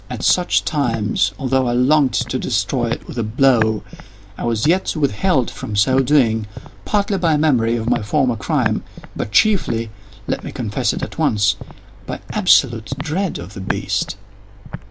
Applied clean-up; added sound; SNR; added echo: none; Walk, footsteps; 13 dB; none.